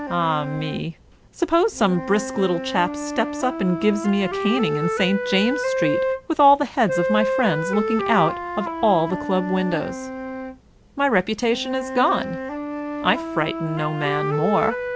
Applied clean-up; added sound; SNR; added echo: none; Wind instrument, woodwind instrument; 5 dB; none.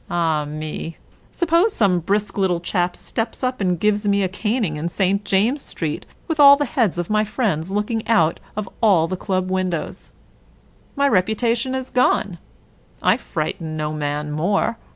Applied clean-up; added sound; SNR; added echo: none; none; none; none.